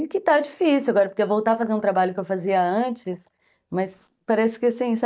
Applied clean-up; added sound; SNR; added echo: neural mask model DeepFilterNet 3.